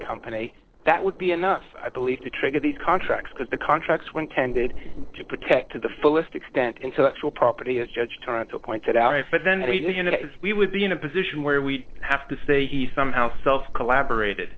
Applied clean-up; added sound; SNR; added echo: neural separator model SepFormer DNS4.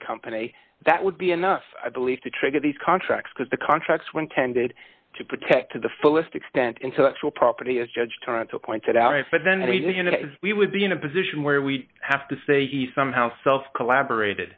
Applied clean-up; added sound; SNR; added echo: none; none; none; none.